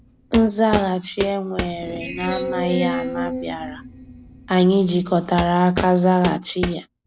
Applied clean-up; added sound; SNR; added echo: none; Screech + Walk, footsteps; 7 dB; none.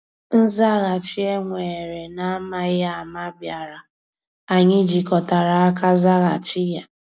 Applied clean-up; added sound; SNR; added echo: none; none; none; none.